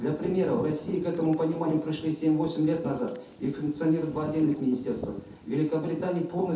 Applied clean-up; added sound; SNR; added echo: none; Bird vocalization, bird call, bird song; 15 dB; reverberation time 0.5 s.